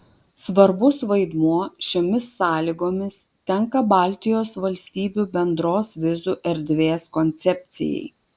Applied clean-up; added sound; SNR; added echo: none; none; none; none.